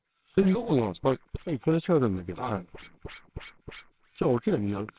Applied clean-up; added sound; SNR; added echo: neural separator model SepFormer WHAMR!.